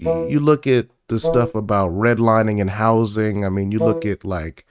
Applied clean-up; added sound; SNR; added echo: neural mask model RNNoise.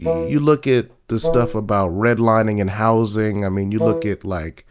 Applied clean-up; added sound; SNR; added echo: none; Wind instrument, woodwind instrument; 6 dB; none.